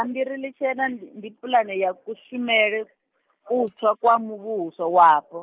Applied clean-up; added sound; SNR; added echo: neural mask model Resemble Enhance denoiser.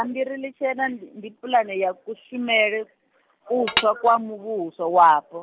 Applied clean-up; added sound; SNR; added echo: none; Tap / Dishes, pots, and pans; 2 dB; none.